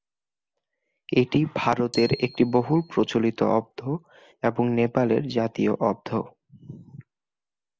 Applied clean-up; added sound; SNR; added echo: none; Glockenspiel; 19 dB; none.